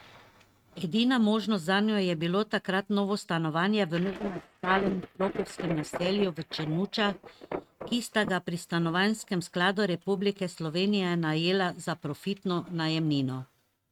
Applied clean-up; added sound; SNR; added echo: neural mask model RNNoise.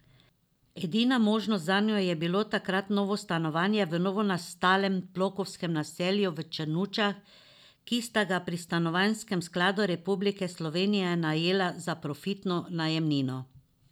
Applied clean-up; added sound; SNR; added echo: none; none; none; none.